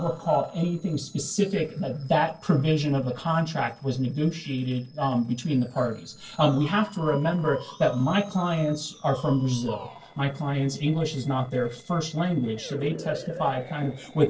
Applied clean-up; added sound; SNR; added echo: neural separator model SepFormer DNS4.